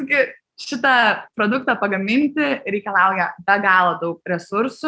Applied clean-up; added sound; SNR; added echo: none; none; none; none.